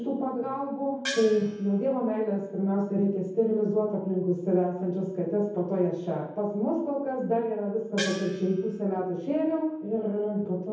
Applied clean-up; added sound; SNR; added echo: none; Gong; 9 dB; reverberation time 0.9 s.